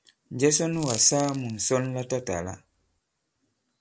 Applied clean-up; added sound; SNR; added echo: none; Crackle; 16 dB; none.